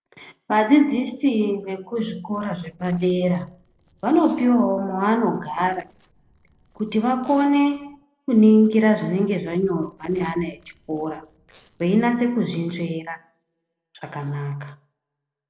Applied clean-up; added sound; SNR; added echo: neural separator model SepFormer DNS4.